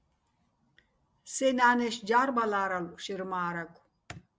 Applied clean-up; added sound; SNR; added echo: none; none; none; none.